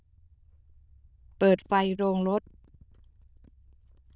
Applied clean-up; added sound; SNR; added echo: neural diffusion model UNIVERSE++.